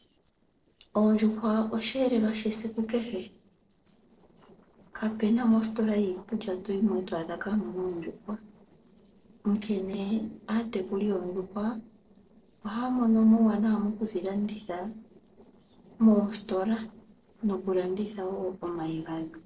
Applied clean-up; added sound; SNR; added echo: neural separator model SepFormer DNS4.